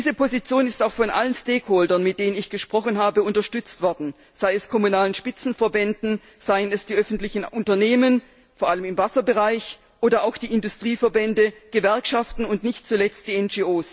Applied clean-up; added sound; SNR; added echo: none; none; none; none.